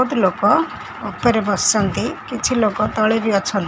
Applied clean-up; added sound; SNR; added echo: none; none; none; none.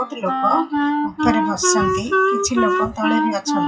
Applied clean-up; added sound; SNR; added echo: classical method WPE with log-MMSE.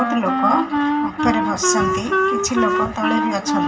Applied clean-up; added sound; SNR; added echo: none; Wind instrument, woodwind instrument; -2 dB; reverberation time 2.4 s.